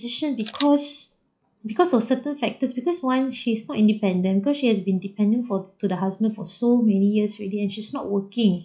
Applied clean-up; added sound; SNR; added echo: classical method log-MMSE.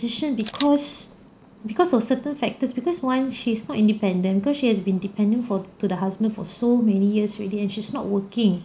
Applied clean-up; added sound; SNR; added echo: none; Camera; 18 dB; none.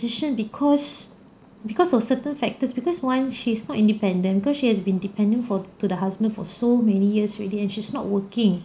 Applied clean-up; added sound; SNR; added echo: none; none; none; none.